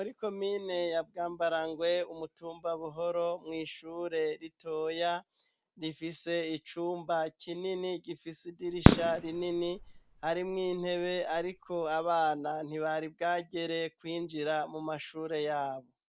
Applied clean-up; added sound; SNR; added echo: none; Fireworks; -3 dB; none.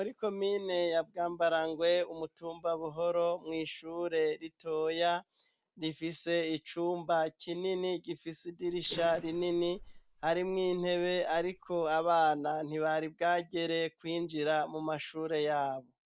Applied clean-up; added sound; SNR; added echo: neural mask model Resemble Enhance denoiser.